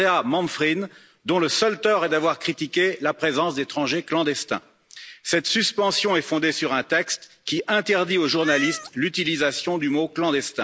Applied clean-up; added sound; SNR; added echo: none; Meow; 13 dB; none.